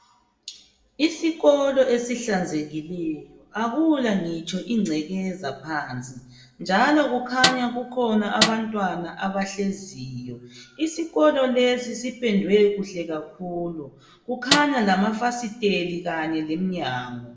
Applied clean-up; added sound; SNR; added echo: none; Snare drum; 3 dB; reverberation time 0.6 s.